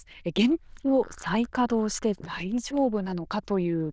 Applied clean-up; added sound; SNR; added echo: neural diffusion model UNIVERSE++.